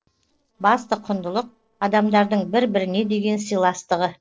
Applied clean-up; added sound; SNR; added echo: neural separator model SepFormer DNS4.